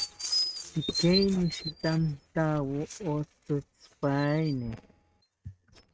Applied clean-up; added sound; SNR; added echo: neural mask model RNNoise.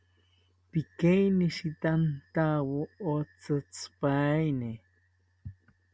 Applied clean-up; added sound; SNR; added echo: none; none; none; none.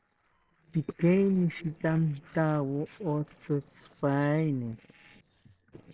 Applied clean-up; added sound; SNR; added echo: neural separator model SepFormer DNS4.